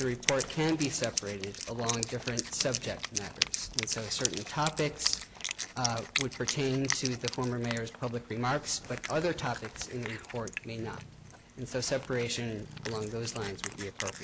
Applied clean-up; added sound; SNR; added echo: none; Wind instrument, woodwind instrument; 4 dB; none.